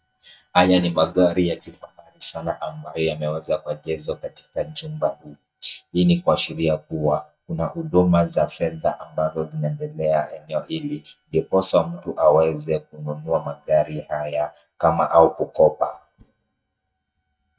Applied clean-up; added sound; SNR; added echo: neural mask model DeepFilterNet 3.